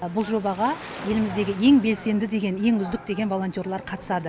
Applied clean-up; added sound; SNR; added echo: none; Waves, surf; 18 dB; none.